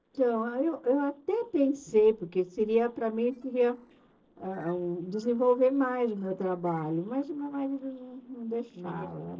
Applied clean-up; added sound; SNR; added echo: neural separator model SepFormer DNS4.